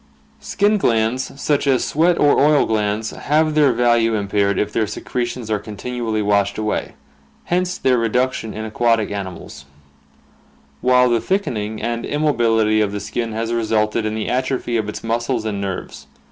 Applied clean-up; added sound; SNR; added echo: none; none; none; none.